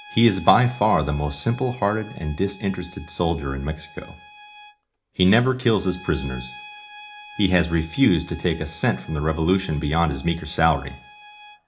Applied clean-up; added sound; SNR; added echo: none; Bowed string instrument; 20 dB; reverberation time 0.4 s.